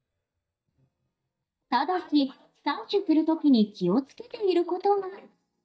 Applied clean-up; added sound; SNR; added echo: neural mask model DeepFilterNet 3.